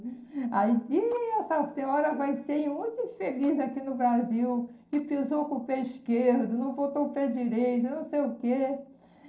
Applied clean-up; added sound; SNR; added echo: neural separator model SepFormer DNS4.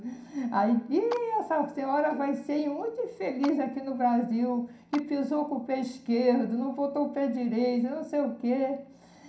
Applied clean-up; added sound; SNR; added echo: none; Clapping; 19 dB; reverberation time 0.5 s.